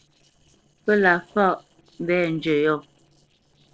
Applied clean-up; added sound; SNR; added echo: neural separator model SepFormer DNS4.